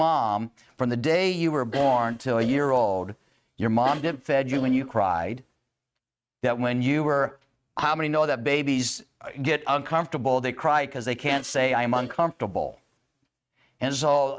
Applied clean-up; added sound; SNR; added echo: neural mask model RNNoise.